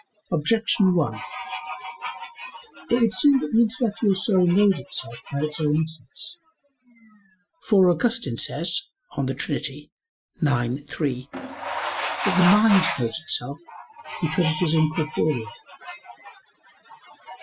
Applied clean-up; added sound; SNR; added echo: classical method Wiener filter.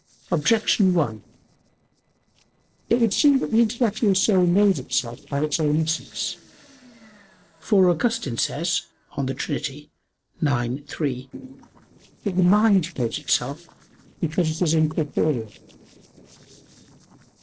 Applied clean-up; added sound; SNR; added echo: neural separator model SepFormer DNS4.